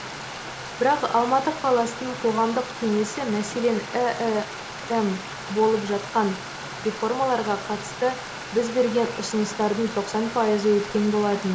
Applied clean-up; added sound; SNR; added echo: none; Stream; 10 dB; none.